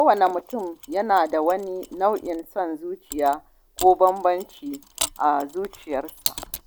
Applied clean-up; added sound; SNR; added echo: none; Mechanisms; 14 dB; none.